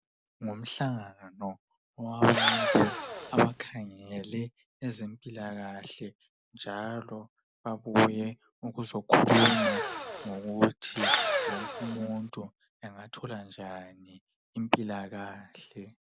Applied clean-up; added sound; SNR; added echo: none; Engine / Drill; -2 dB; none.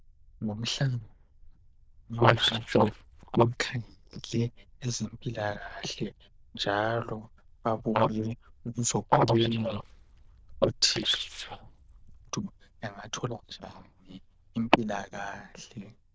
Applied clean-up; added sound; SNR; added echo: neural diffusion model UNIVERSE++.